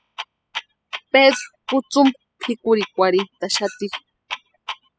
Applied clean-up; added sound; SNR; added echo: classical method spectral subtraction.